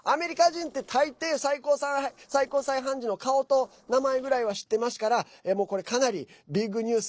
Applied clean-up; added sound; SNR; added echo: neural separator model SepFormer DNS4.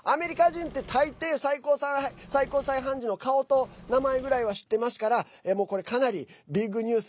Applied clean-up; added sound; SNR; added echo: none; Engine / Mechanisms; 20 dB; none.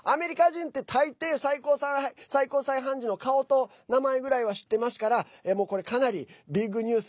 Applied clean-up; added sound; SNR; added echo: none; none; none; none.